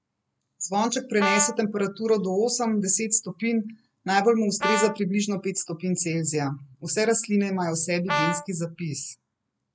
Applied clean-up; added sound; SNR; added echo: none; Brass instrument; 4 dB; none.